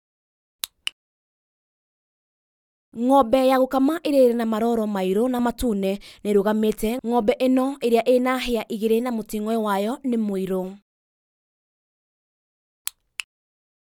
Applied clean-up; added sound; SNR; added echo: none; none; none; none.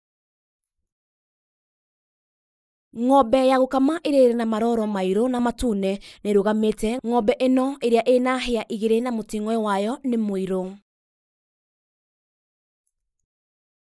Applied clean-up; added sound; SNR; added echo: neural mask model Resemble Enhance denoiser.